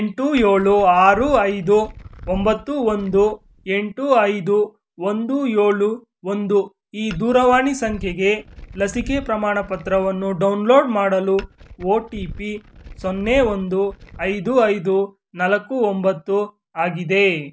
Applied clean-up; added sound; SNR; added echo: none; Glass; 17 dB; none.